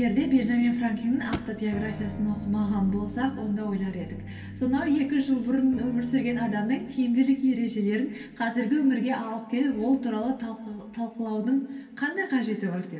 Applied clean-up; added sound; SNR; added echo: none; Thump, thud; 10 dB; reverberation time 2.6 s.